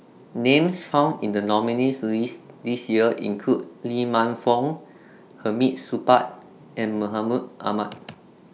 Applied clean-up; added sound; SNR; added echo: none; none; none; none.